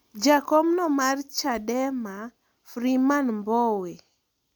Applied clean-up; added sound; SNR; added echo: none; none; none; none.